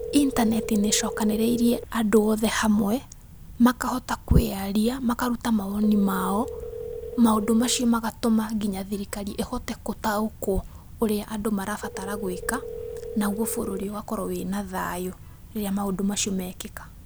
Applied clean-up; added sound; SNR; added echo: none; Telephone; 12 dB; none.